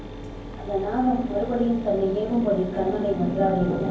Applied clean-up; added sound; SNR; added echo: none; Mechanisms; 12 dB; reverberation time 0.9 s.